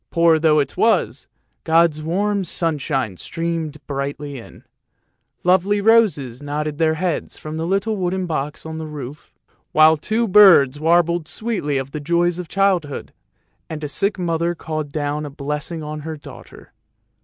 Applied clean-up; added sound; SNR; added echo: none; none; none; none.